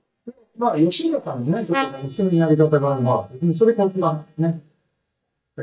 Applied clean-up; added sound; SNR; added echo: neural mask model DeepFilterNet 3.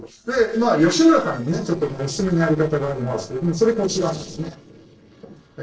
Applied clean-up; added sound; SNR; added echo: neural separator model SepFormer DNS4.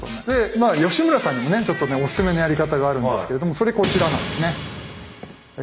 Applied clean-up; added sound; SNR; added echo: none; none; none; none.